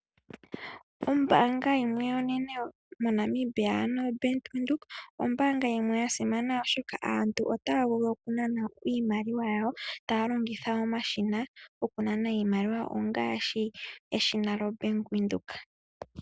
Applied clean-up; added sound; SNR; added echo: none; none; none; none.